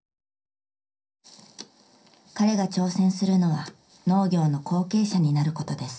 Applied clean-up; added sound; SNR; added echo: none; none; none; reverberation time 0.3 s.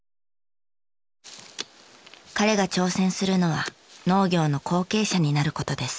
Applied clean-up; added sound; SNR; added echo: none; none; none; none.